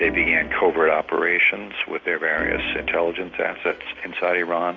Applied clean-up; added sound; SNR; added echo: none; Organ; 15 dB; none.